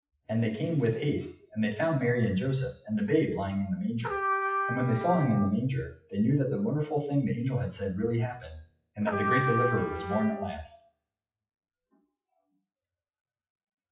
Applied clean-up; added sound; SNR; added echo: classical method WPE with log-MMSE.